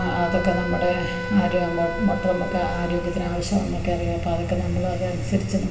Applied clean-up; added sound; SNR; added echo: none; Wind instrument, woodwind instrument; 11 dB; reverberation time 1.4 s.